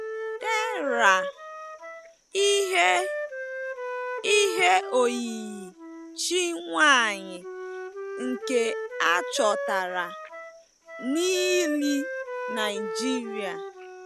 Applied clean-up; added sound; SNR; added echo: none; Wind instrument, woodwind instrument; 7 dB; none.